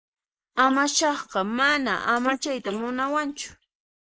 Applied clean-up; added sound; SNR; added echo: neural mask model Resemble Enhance denoiser.